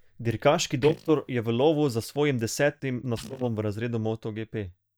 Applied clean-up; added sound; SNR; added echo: neural mask model DeepFilterNet 3.